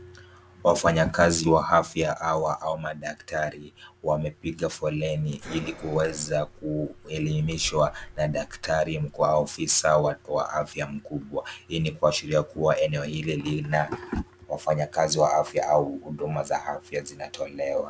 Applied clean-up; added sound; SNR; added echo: none; Breathing; 17 dB; none.